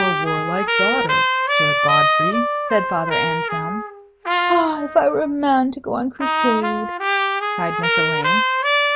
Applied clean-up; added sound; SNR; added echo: none; Trumpet; -3 dB; none.